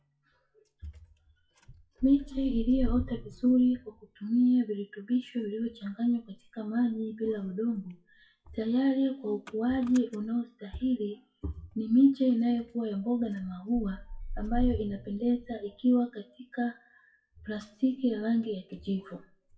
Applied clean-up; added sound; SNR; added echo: classical method WPE with log-MMSE.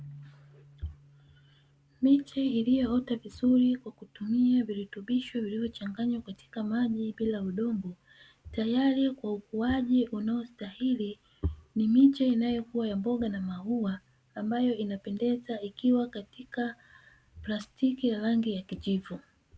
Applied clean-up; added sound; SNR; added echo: none; none; none; none.